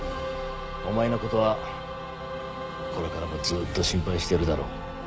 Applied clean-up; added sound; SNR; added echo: none; Wind instrument, woodwind instrument; 15 dB; none.